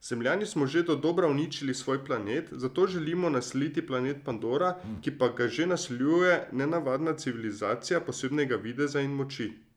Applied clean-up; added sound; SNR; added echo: none; none; none; none.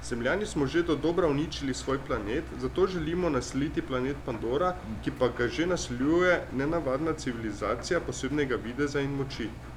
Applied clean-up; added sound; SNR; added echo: none; Engine; 12 dB; none.